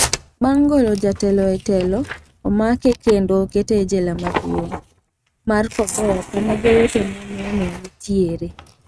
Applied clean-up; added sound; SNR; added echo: neural mask model RNNoise.